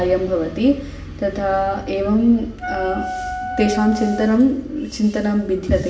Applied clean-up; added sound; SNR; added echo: none; Wind instrument, woodwind instrument; 9 dB; reverberation time 0.8 s.